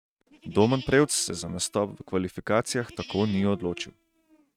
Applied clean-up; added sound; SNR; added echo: neural mask model RNNoise.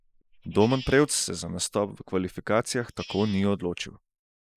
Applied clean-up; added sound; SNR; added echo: neural mask model Resemble Enhance denoiser.